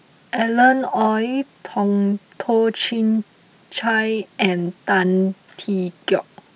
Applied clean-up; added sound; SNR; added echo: none; none; none; none.